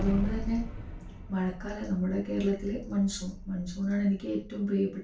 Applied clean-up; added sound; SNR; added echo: none; Explosion; 8 dB; reverberation time 0.3 s.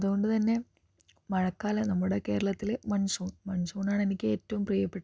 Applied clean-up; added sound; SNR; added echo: none; none; none; none.